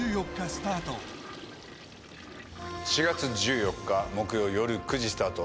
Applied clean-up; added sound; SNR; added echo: none; Boom + Toilet flush; 15 dB; none.